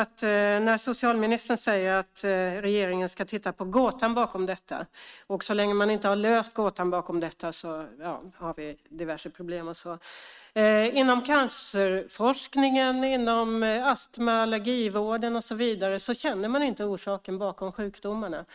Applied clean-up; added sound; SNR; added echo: neural mask model RNNoise.